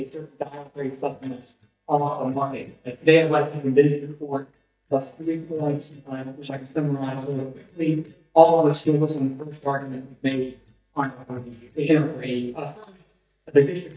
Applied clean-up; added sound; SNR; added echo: neural mask model DeepFilterNet 3.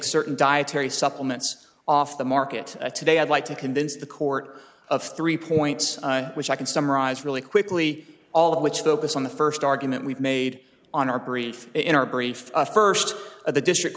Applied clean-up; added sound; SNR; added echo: none; none; none; none.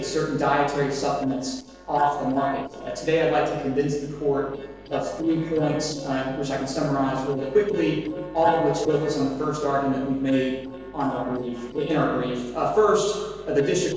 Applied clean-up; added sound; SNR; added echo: neural separator model SepFormer DNS4.